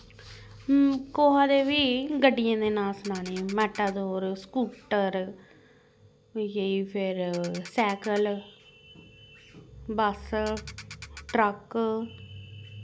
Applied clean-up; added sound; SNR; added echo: none; Ratchet, pawl; 18 dB; none.